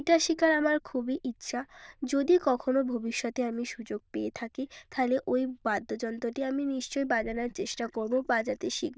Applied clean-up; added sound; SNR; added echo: neural diffusion model UNIVERSE++.